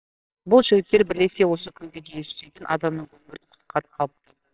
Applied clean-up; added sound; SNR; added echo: neural separator model SepFormer WHAMR!.